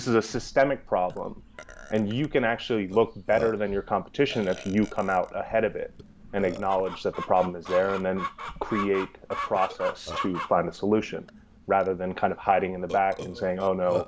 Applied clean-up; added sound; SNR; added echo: none; Chicken, rooster + Burping, eructation; 13 dB; none.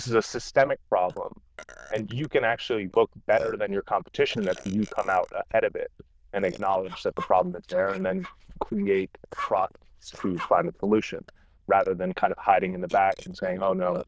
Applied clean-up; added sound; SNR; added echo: neural diffusion model UNIVERSE++.